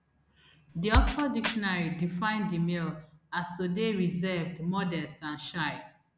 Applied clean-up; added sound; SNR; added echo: none; Drum kit; -3 dB; none.